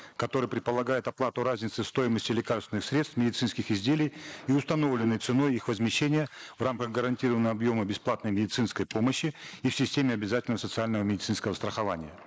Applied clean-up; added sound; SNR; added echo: neural mask model Resemble Enhance denoiser.